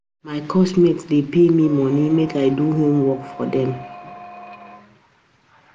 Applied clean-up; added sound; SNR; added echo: none; Squeak; 18 dB; none.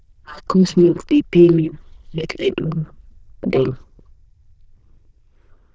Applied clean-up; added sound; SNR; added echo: neural diffusion model UNIVERSE++.